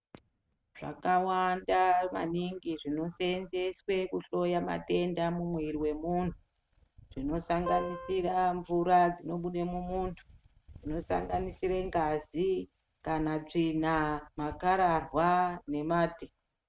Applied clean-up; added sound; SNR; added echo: neural mask model RNNoise.